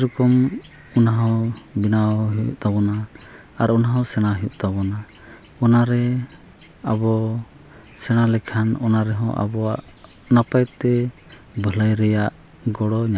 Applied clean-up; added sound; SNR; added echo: none; none; none; none.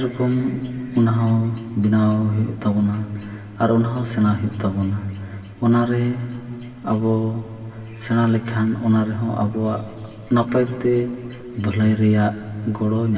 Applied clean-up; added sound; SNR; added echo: none; none; none; reverberation time 2.5 s.